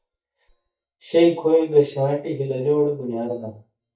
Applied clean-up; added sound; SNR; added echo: neural mask model DeepFilterNet 3.